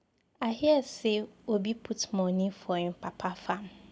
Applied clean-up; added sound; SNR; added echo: none; none; none; none.